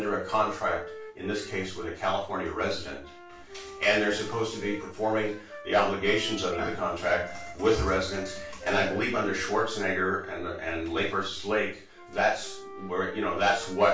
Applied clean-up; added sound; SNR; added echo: none; Wind instrument, woodwind instrument; 15 dB; reverberation time 0.3 s.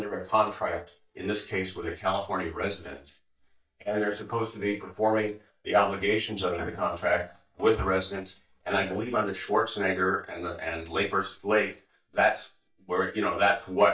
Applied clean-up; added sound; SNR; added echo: neural mask model DeepFilterNet 3.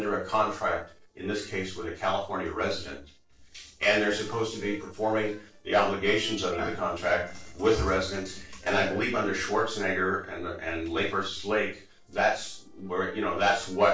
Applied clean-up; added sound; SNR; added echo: neural separator model SepFormer DNS4.